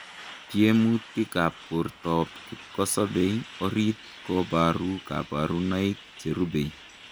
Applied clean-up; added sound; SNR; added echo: none; Truck; 18 dB; none.